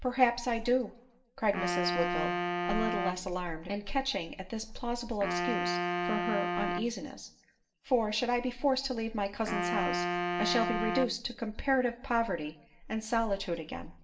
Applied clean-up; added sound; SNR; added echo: none; Wind instrument, woodwind instrument; 3 dB; reverberation time 0.7 s.